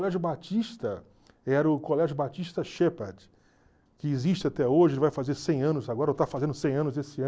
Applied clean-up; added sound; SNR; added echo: none; none; none; none.